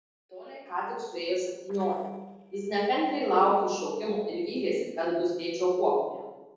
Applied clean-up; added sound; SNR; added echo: neural separator model SepFormer DNS4.